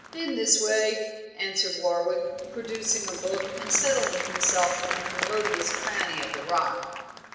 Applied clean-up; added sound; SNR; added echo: none; Applause / Crowd; 7 dB; reverberation time 1.2 s.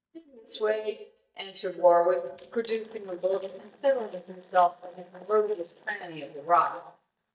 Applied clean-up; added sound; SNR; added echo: neural mask model DeepFilterNet 3.